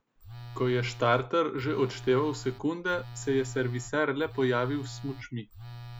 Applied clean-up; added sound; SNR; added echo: none; Telephone; 14 dB; none.